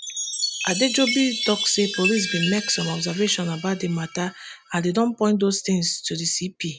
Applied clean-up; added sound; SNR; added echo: none; Chime; 7 dB; none.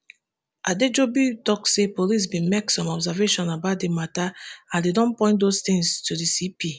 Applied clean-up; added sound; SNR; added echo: none; none; none; none.